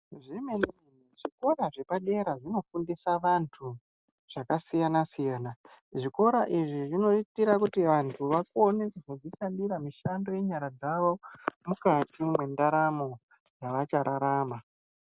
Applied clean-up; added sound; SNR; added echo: none; none; none; none.